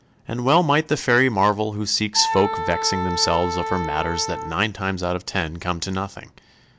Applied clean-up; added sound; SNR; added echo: none; Wind instrument, woodwind instrument; 6 dB; none.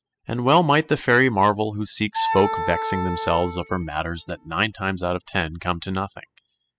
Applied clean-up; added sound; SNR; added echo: classical method spectral subtraction.